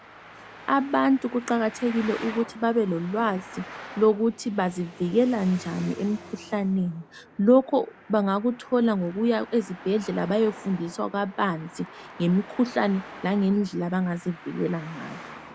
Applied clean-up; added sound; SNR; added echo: none; Traffic noise, roadway noise; 18 dB; none.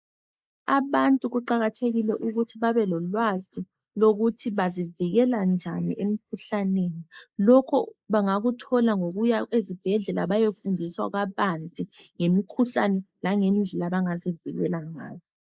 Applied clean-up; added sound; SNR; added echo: neural mask model Resemble Enhance denoiser.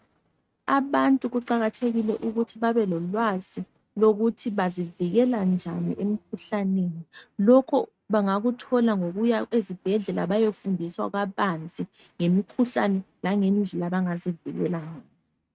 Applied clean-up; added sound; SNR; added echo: neural mask model RNNoise.